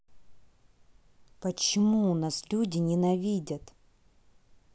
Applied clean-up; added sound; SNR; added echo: none; none; none; none.